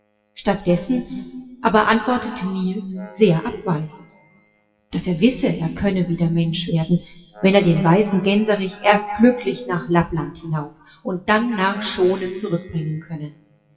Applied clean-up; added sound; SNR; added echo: classical method WPE with log-MMSE.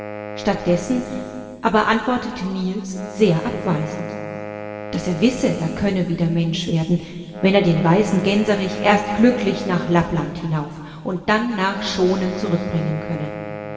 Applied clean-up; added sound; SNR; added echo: none; Wind instrument, woodwind instrument; 12 dB; reverberation time 2.4 s.